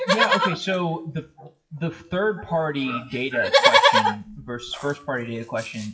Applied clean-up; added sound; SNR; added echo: classical method WPE with log-MMSE.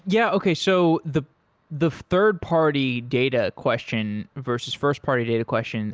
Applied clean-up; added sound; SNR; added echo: none; none; none; none.